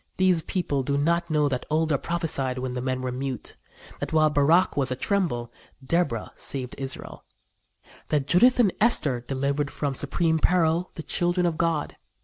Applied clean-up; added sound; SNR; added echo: none; none; none; none.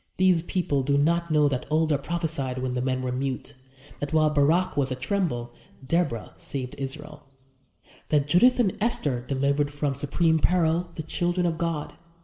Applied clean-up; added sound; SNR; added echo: none; none; none; reverberation time 1.5 s.